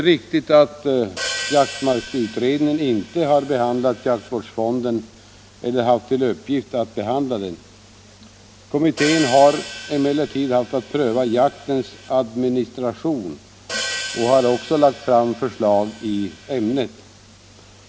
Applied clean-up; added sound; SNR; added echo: none; Hi-hat; 12 dB; none.